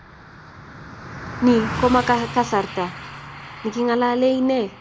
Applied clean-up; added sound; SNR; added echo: none; Car passing by; 11 dB; none.